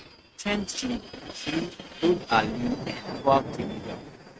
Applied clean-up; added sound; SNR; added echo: neural mask model RNNoise.